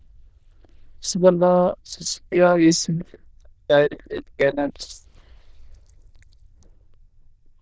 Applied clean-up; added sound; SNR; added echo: neural diffusion model UNIVERSE++.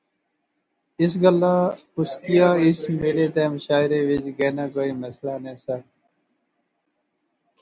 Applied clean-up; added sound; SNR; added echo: none; none; none; none.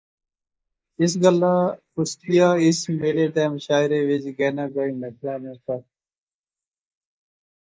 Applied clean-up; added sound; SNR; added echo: neural mask model Resemble Enhance denoiser.